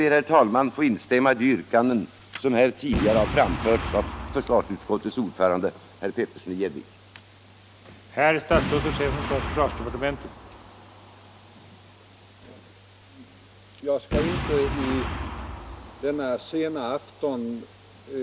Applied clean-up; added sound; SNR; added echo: none; Boom; 9 dB; none.